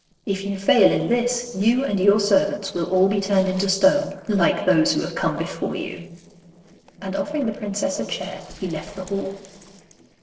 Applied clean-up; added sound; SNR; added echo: neural separator model SepFormer DNS4.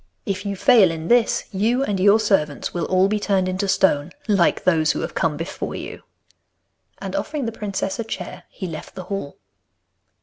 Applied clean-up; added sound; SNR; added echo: none; none; none; none.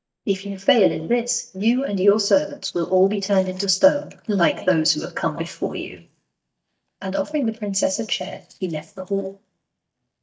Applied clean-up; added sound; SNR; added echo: neural mask model DeepFilterNet 3.